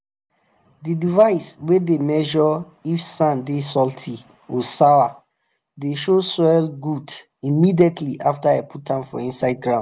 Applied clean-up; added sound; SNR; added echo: none; none; none; none.